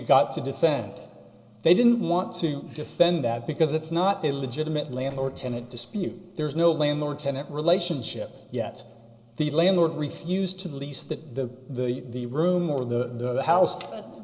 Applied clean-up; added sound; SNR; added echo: neural separator model SepFormer DNS4.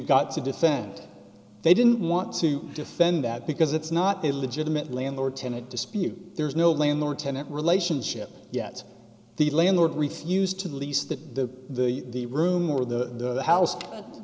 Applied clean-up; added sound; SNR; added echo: none; none; none; none.